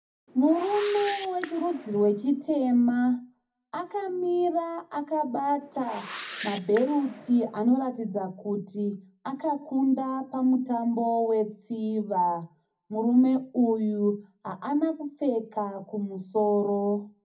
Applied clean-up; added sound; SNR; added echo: none; Whoosh, swoosh, swish; 16 dB; reverberation time 0.4 s.